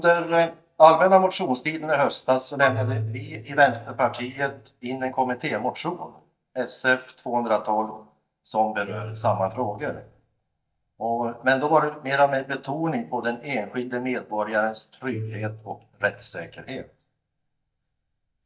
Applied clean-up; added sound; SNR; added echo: neural mask model DeepFilterNet 3.